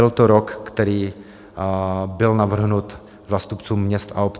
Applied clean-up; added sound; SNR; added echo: none; none; none; none.